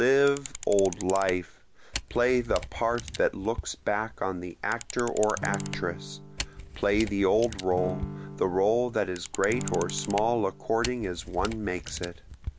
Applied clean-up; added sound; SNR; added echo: none; Camera + Acoustic guitar / Strum; 11 dB; none.